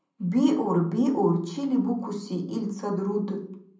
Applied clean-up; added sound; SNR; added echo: none; none; none; reverberation time 0.6 s.